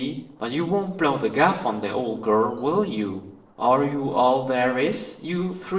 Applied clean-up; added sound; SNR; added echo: neural separator model SepFormer DNS4.